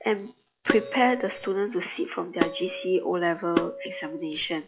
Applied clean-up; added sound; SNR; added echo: classical method log-MMSE.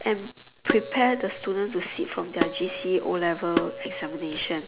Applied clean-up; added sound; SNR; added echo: none; Tabla; 6 dB; none.